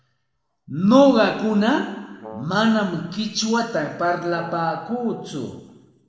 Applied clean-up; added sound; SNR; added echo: none; Brass instrument; 19 dB; reverberation time 1.0 s.